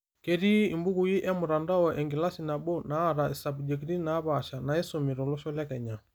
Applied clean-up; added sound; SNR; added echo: none; none; none; none.